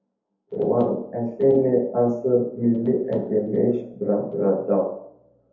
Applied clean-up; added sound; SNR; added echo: none; none; none; reverberation time 0.7 s.